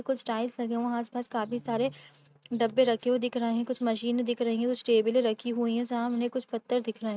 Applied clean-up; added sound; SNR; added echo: neural mask model RNNoise.